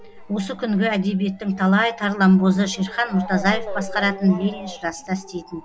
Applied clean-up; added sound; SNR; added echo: none; Motor vehicle (road) / Siren + Chewing, mastication; 14 dB; none.